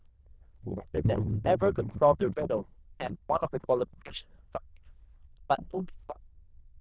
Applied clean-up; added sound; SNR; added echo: neural diffusion model UNIVERSE++.